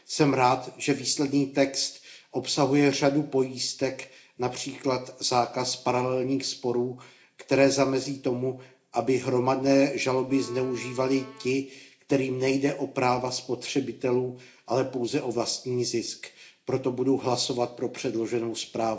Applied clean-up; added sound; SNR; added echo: none; Bowed string instrument; 19 dB; reverberation time 0.4 s.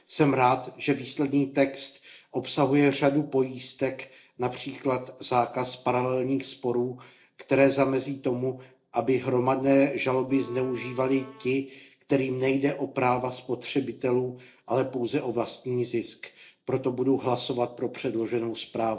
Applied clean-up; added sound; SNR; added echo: neural separator model SepFormer DNS4.